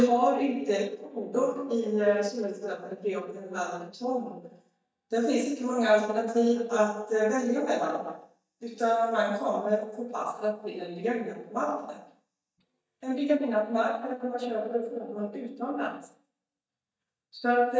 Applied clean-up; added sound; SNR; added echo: neural mask model DeepFilterNet 3.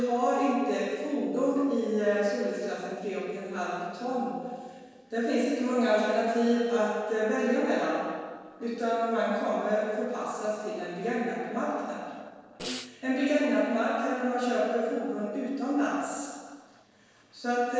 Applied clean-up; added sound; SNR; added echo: neural separator model SepFormer DNS4.